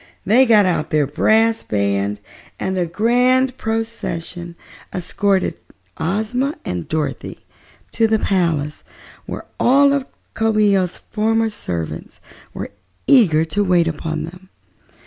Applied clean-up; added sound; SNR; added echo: none; none; none; none.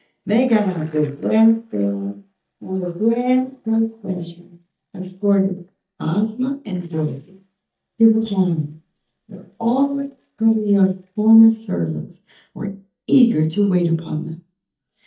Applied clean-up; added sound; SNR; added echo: neural mask model DeepFilterNet 3.